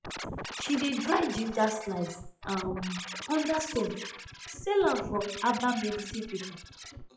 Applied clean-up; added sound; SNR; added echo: classical method WPE with log-MMSE.